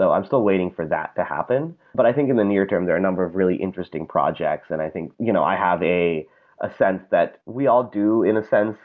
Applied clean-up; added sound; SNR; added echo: none; none; none; none.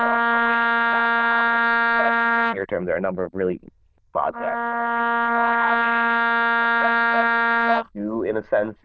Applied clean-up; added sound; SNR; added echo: neural diffusion model UNIVERSE++.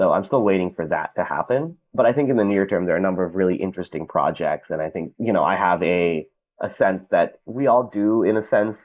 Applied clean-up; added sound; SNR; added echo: neural mask model Resemble Enhance denoiser.